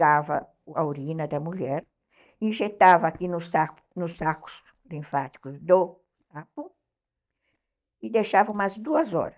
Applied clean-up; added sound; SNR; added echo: neural mask model DeepFilterNet 3.